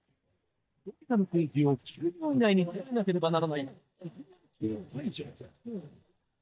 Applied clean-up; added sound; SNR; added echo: neural mask model DeepFilterNet 3.